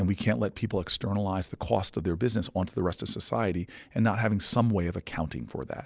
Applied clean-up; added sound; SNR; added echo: none; none; none; none.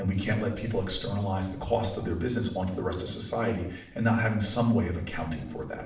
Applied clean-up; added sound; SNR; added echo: none; none; none; reverberation time 0.6 s.